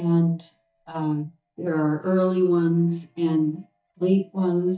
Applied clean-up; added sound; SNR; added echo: neural mask model DeepFilterNet 3.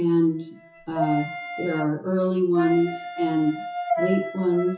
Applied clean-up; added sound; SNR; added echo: classical method WPE with log-MMSE.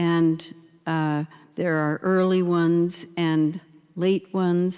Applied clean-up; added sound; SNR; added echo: none; none; none; none.